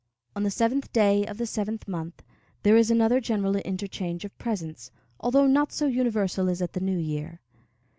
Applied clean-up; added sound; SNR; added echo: none; none; none; none.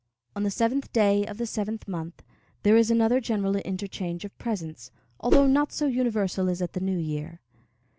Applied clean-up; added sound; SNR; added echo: none; Whoosh, swoosh, swish; -3 dB; none.